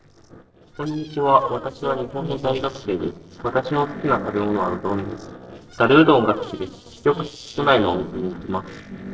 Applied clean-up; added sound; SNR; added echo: neural separator model SepFormer DNS4.